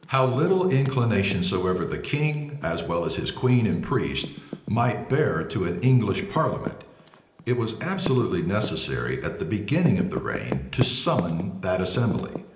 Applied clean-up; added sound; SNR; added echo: none; Typing; 14 dB; reverberation time 0.9 s.